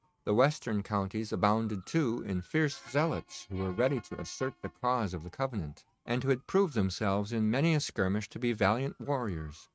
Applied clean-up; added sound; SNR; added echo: neural mask model RNNoise.